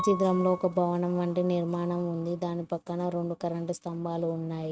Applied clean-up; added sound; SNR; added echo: neural mask model RNNoise.